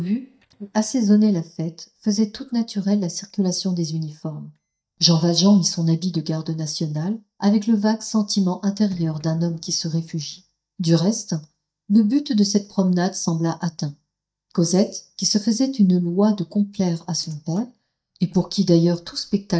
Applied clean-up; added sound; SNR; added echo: neural mask model DeepFilterNet 3.